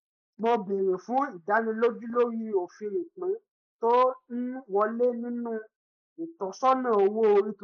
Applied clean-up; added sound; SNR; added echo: neural mask model Resemble Enhance denoiser.